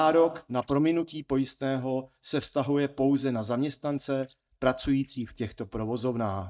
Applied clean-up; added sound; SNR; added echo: neural mask model DeepFilterNet 3.